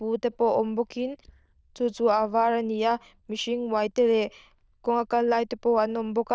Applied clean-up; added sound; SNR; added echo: neural diffusion model UNIVERSE++.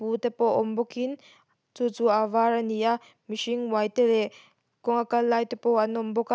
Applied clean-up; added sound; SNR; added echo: none; none; none; none.